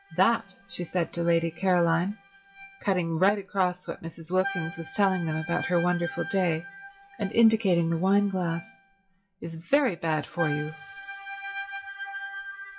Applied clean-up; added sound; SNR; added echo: classical method WPE with log-MMSE.